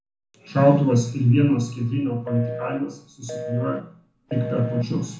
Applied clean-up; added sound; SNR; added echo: none; Telephone; 11 dB; reverberation time 0.7 s.